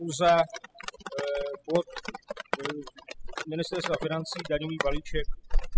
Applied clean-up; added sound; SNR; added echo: classical method spectral subtraction.